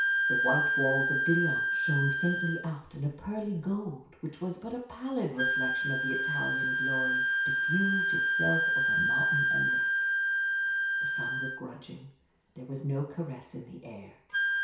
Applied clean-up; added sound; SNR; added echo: none; Wind instrument, woodwind instrument; -5 dB; reverberation time 0.6 s.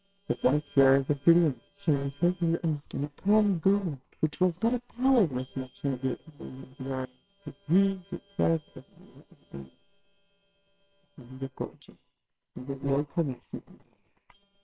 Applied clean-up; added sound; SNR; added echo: neural separator model SepFormer WHAMR!.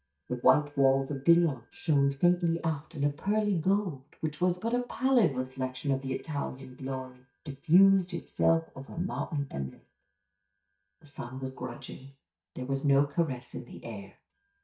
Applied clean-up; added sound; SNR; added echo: neural mask model DeepFilterNet 3.